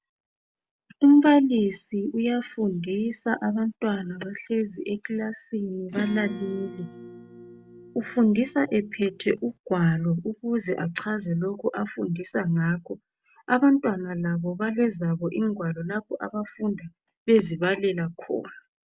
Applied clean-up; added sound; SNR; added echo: none; Acoustic guitar / Strum; 15 dB; none.